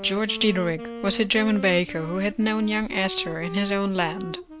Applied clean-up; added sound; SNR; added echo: none; Wind instrument, woodwind instrument; 12 dB; none.